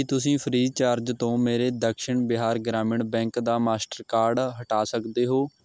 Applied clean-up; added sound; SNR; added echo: none; none; none; none.